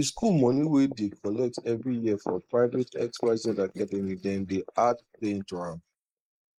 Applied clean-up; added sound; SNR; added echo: neural mask model Resemble Enhance denoiser.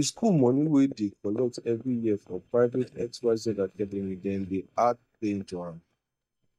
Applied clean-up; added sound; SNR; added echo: neural mask model DeepFilterNet 3.